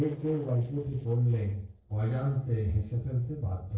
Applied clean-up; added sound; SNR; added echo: neural separator model SepFormer DNS4.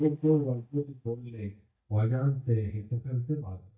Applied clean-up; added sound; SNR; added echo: neural mask model DeepFilterNet 3.